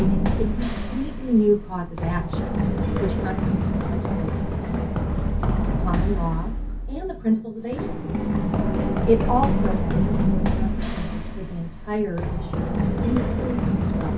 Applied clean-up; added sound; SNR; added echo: none; Run; -4 dB; reverberation time 0.3 s.